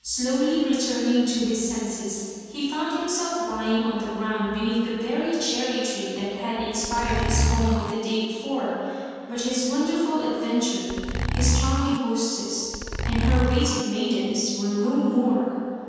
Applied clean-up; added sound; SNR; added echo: none; Zipper (clothing); 0 dB; reverberation time 2.1 s.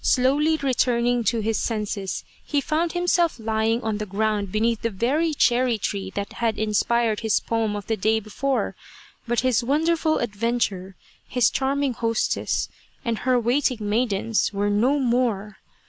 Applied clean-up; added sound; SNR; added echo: none; none; none; none.